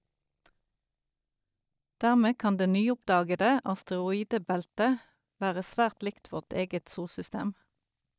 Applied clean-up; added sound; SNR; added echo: neural mask model DeepFilterNet 3.